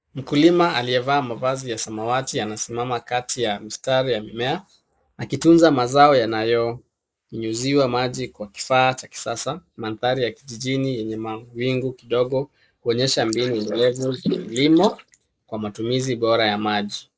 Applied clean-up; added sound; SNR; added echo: neural mask model Resemble Enhance denoiser.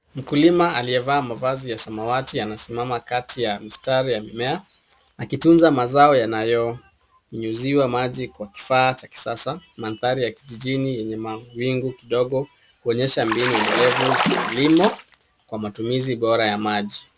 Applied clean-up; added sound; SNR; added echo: none; Bathtub (filling or washing) / Splash, splatter; 1 dB; none.